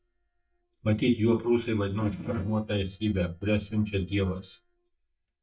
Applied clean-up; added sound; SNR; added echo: neural mask model DeepFilterNet 3.